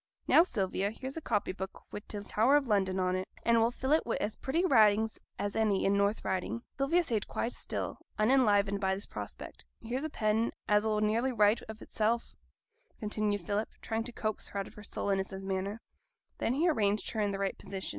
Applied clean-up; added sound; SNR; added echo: none; none; none; none.